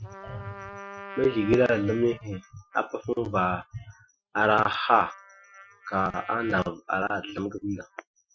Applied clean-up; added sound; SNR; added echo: classical method Wiener filter.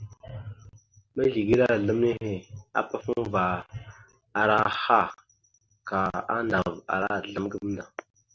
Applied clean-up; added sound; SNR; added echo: none; none; none; none.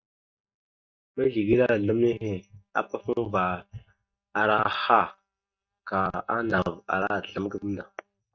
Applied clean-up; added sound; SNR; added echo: neural mask model DeepFilterNet 3.